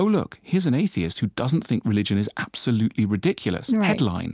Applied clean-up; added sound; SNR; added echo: none; none; none; none.